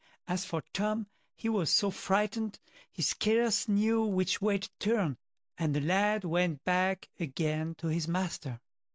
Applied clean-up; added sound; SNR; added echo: none; none; none; none.